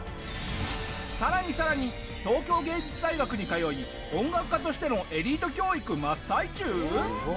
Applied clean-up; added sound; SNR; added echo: none; Chime; 12 dB; reverberation time 2.4 s.